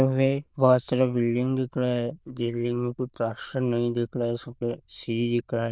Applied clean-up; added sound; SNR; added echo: neural diffusion model UNIVERSE++.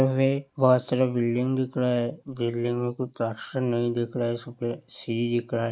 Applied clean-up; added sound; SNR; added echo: neural mask model Resemble Enhance denoiser.